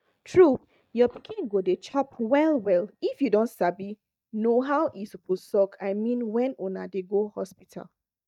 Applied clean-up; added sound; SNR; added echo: neural mask model DeepFilterNet 3.